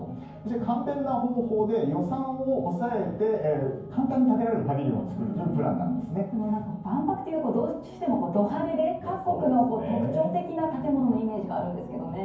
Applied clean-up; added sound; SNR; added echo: none; none; none; reverberation time 0.9 s.